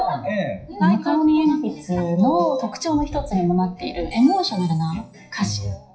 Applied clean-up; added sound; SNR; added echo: classical method WPE with log-MMSE.